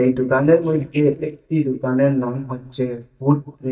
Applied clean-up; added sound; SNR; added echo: neural mask model DeepFilterNet 3.